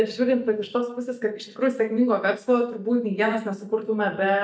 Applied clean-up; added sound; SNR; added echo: neural mask model DeepFilterNet 3.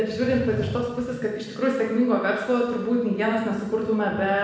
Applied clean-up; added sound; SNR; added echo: none; Sliding door; 14 dB; reverberation time 0.9 s.